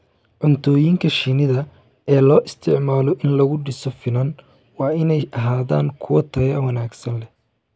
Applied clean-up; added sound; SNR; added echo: none; none; none; none.